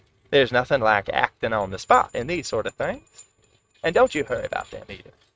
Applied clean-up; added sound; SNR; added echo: neural mask model RNNoise.